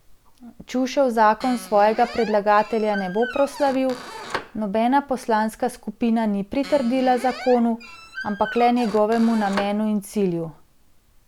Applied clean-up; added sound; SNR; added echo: none; Squeak; 14 dB; none.